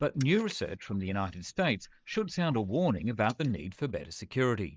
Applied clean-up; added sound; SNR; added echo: neural mask model Resemble Enhance denoiser.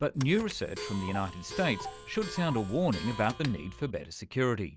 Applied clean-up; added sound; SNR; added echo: none; Clock; 11 dB; none.